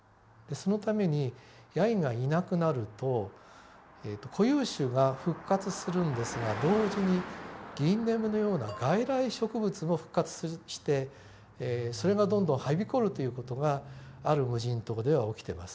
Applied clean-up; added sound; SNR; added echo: none; Car passing by; 15 dB; none.